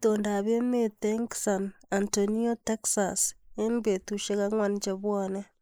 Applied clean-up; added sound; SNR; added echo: neural mask model Resemble Enhance denoiser.